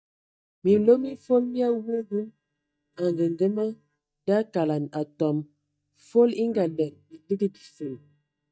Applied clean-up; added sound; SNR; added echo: neural mask model DeepFilterNet 3.